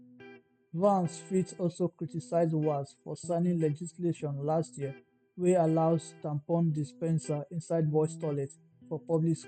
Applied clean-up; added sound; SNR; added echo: none; Electric guitar; 20 dB; none.